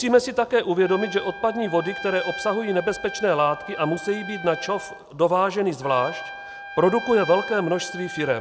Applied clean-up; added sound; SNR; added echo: none; Trumpet; 13 dB; none.